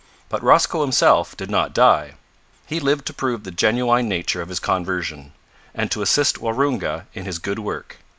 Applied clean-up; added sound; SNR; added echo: none; none; none; none.